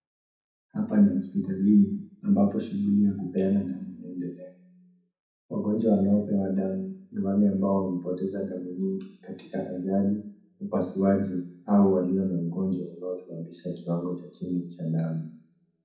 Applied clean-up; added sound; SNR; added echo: none; none; none; reverberation time 0.6 s.